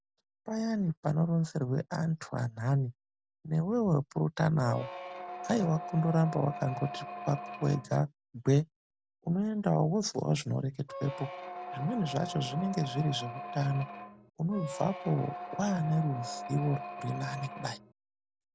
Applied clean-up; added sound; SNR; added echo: none; Squeak; 9 dB; none.